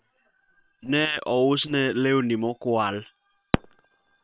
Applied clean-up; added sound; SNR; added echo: neural separator model SepFormer WHAM!.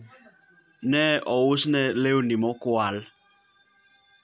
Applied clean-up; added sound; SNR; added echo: none; none; none; none.